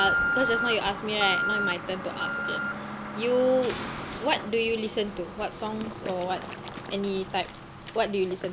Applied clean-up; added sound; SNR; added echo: none; Alarm; 3 dB; none.